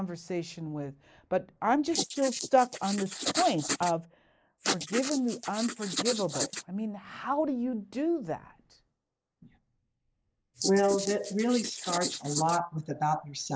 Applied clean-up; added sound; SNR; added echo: neural mask model Resemble Enhance denoiser.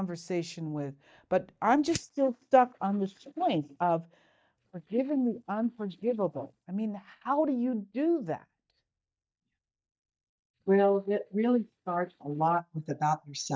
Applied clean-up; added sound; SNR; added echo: neural mask model DeepFilterNet 3.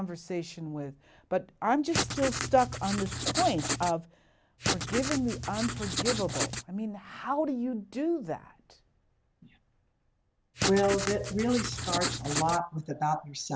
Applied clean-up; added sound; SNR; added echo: none; Writing; 1 dB; none.